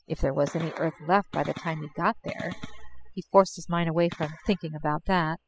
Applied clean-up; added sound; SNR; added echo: classical method spectral subtraction.